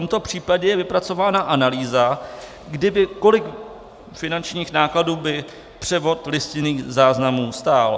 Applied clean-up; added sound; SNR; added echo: none; none; none; none.